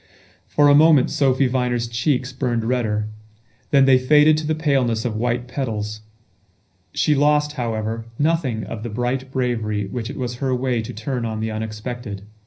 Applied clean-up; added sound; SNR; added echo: none; none; none; reverberation time 0.5 s.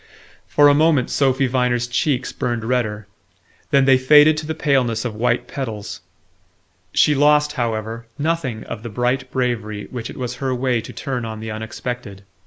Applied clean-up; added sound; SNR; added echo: none; none; none; none.